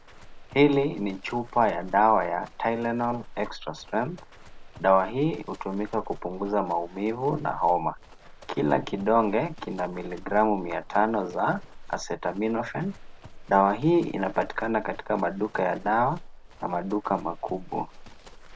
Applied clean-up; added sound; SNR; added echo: none; Livestock, farm animals, working animals; 16 dB; none.